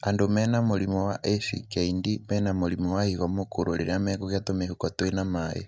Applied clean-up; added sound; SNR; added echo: neural mask model DeepFilterNet 3.